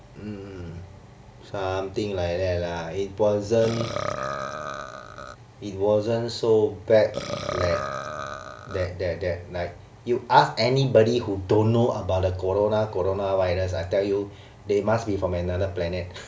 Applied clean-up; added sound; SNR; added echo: none; Burping, eructation; 9 dB; none.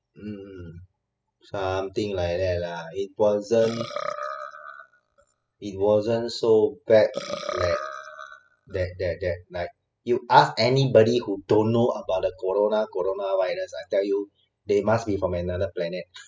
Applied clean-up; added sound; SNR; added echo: classical method spectral subtraction.